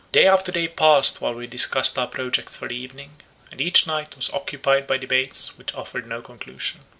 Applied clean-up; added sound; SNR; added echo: none; none; none; none.